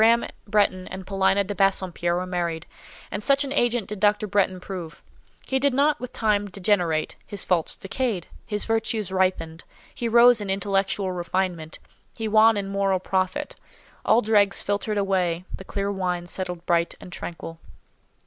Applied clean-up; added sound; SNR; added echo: none; none; none; none.